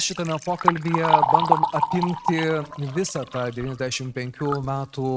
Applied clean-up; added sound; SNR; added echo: neural mask model RNNoise.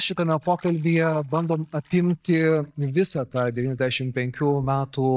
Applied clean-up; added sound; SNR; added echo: neural mask model DeepFilterNet 3.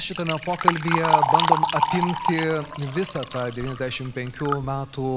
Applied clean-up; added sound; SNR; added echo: none; Liquid; -1 dB; none.